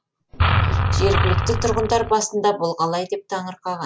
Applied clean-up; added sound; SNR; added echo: none; Engine; -3 dB; none.